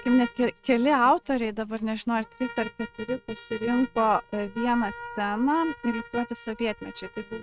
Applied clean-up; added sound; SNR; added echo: neural mask model RNNoise.